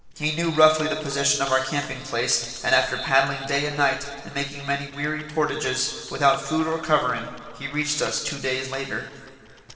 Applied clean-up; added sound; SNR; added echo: neural separator model SepFormer DNS4.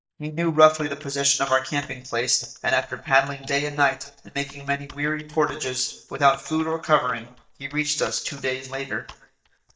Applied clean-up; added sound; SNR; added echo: neural mask model DeepFilterNet 3.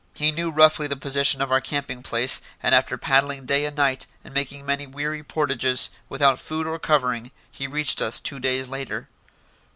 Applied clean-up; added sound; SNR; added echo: none; none; none; none.